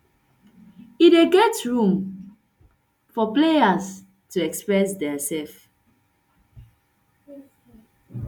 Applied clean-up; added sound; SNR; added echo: none; none; none; none.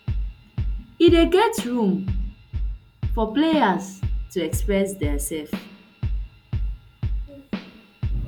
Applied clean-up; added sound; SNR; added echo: none; Drum / Drum kit; 4 dB; none.